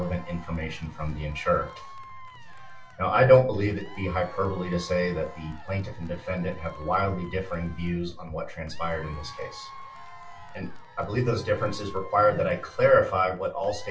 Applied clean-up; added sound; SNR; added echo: none; Applause / Crowd / Cheering; 20 dB; reverberation time 0.2 s.